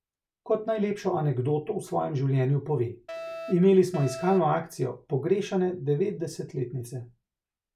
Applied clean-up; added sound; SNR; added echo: none; Alarm; 12 dB; none.